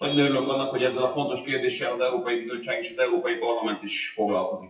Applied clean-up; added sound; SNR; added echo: classical method WPE with log-MMSE.